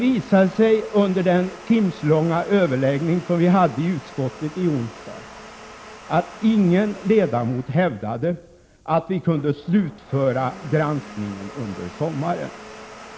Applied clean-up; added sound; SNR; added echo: none; Domestic sounds, home sounds; 19 dB; none.